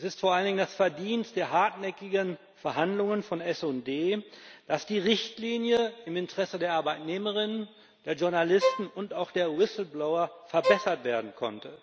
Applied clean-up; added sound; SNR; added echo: none; Bowed string instrument; 3 dB; none.